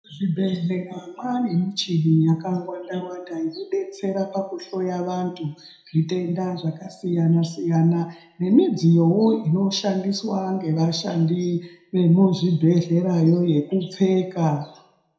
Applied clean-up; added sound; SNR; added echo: none; none; none; reverberation time 0.5 s.